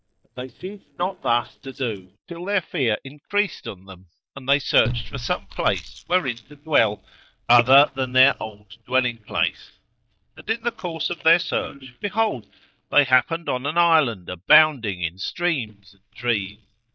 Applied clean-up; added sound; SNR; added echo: neural mask model DeepFilterNet 3.